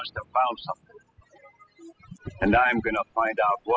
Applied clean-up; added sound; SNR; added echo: classical method spectral subtraction.